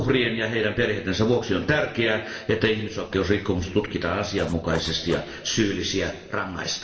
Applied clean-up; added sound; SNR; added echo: neural separator model SepFormer DNS4.